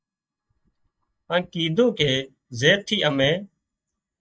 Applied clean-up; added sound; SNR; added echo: neural mask model DeepFilterNet 3.